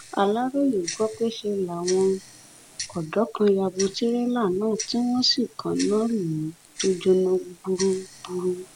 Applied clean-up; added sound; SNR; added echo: none; Tick-tock; 16 dB; none.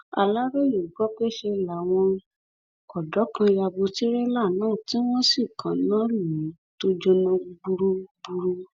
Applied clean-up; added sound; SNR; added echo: none; none; none; none.